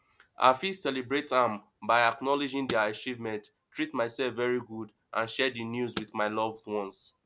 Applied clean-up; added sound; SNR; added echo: none; Car; 18 dB; none.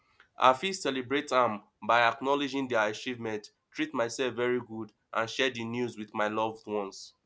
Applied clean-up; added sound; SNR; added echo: none; none; none; none.